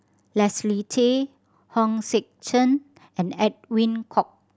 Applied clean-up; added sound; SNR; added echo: none; none; none; none.